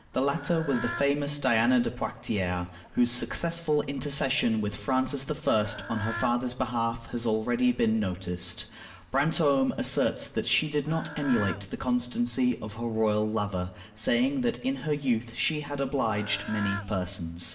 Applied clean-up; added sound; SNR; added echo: none; Bird / Fowl; 17 dB; reverberation time 2.6 s.